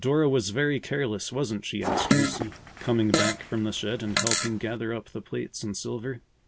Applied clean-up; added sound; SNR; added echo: none; Fart; 0 dB; none.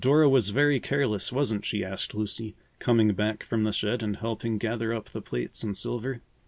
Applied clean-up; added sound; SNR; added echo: none; none; none; none.